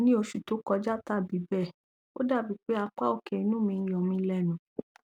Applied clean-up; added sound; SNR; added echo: none; none; none; none.